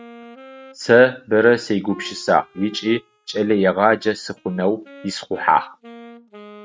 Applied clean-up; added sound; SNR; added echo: neural mask model RNNoise.